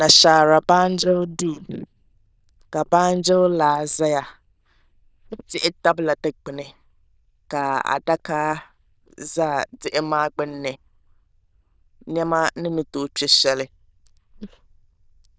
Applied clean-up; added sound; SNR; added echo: neural diffusion model UNIVERSE++.